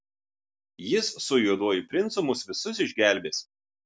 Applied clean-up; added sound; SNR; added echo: none; none; none; none.